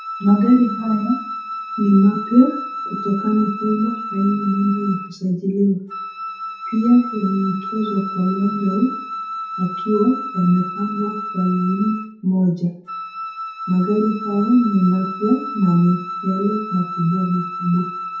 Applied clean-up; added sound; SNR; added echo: none; Wind instrument, woodwind instrument; 9 dB; reverberation time 0.5 s.